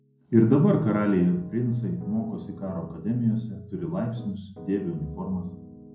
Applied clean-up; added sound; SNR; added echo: none; Piano; 19 dB; reverberation time 0.6 s.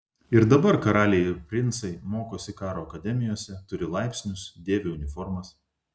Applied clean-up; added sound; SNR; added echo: none; none; none; none.